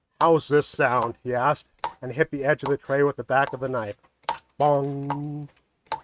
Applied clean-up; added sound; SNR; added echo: neural mask model RNNoise.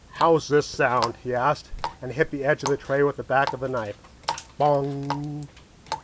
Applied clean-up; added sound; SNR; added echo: none; Water tap, faucet; 12 dB; none.